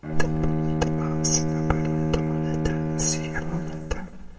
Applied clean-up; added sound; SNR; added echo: none; Bowed string instrument; -2 dB; reverberation time 1.2 s.